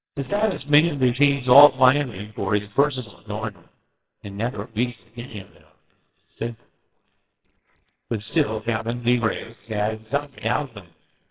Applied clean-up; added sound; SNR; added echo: neural separator model SepFormer WHAMR!.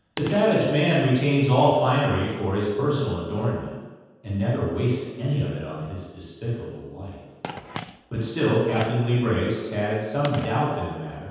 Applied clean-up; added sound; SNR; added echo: none; Telephone; 20 dB; reverberation time 1.2 s.